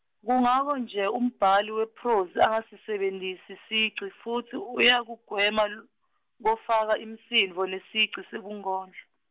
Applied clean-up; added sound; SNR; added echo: none; none; none; none.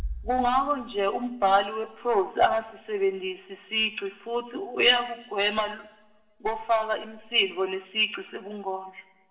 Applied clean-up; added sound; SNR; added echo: none; Bass drum; 19 dB; reverberation time 0.8 s.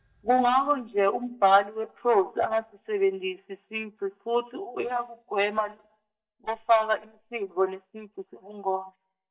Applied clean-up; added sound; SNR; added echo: neural mask model DeepFilterNet 3.